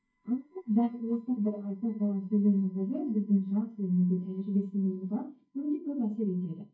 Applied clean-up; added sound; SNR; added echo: neural mask model DeepFilterNet 3.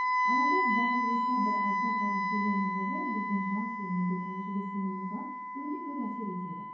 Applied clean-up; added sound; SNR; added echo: none; Wind instrument, woodwind instrument; -3 dB; reverberation time 0.9 s.